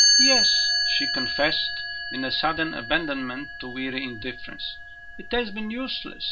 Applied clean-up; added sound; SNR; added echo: none; Chime; -3 dB; reverberation time 0.2 s.